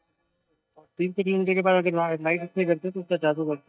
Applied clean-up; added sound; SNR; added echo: neural mask model DeepFilterNet 3.